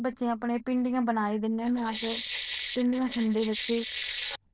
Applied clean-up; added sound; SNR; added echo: neural diffusion model UNIVERSE++.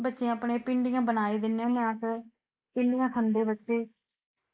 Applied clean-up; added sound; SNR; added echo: neural mask model Resemble Enhance denoiser.